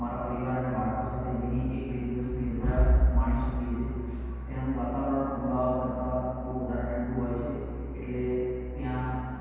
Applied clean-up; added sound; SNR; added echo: none; none; none; reverberation time 2.1 s.